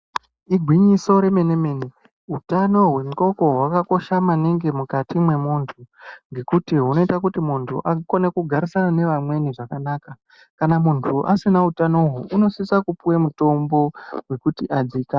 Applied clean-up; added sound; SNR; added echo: none; none; none; none.